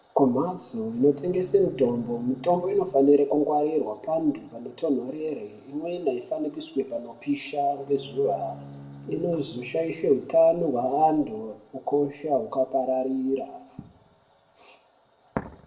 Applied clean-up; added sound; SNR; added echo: none; Bowed string instrument; 19 dB; reverberation time 0.6 s.